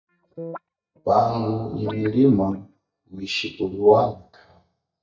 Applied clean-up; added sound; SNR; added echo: neural mask model DeepFilterNet 3.